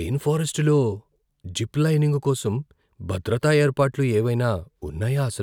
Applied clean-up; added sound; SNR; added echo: none; none; none; none.